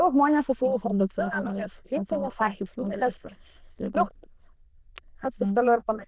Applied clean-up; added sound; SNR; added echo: neural diffusion model UNIVERSE++.